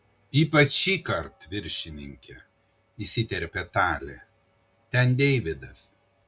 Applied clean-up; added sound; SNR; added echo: none; none; none; none.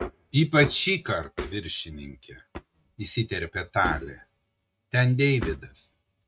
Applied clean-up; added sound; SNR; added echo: neural mask model RNNoise.